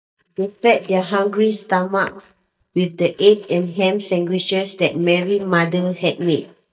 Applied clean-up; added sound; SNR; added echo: neural mask model DeepFilterNet 3.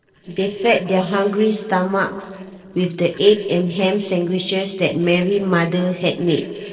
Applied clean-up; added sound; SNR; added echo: neural separator model SepFormer DNS4.